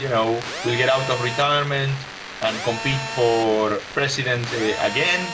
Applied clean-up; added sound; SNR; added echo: none; Telephone; 9 dB; none.